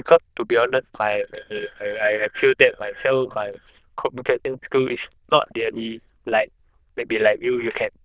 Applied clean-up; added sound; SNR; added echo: neural diffusion model UNIVERSE++.